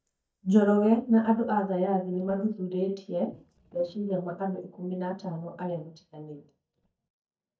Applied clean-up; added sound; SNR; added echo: neural mask model DeepFilterNet 3.